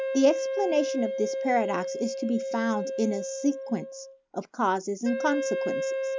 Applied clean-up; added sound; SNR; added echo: none; Wind instrument, woodwind instrument; 3 dB; none.